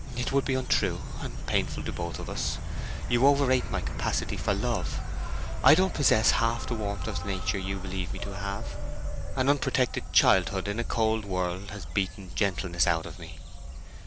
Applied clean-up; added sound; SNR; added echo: none; Insect; 3 dB; none.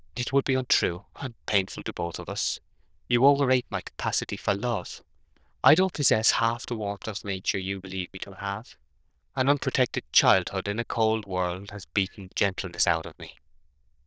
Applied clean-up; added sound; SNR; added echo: neural diffusion model UNIVERSE++.